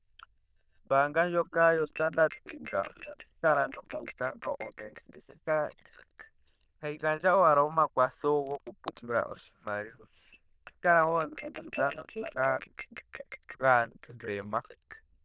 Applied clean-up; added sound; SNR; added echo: neural diffusion model UNIVERSE++.